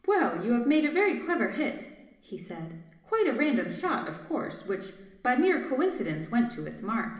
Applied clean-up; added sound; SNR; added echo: none; none; none; reverberation time 1.0 s.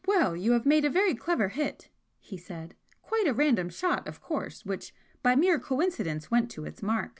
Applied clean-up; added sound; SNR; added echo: none; none; none; none.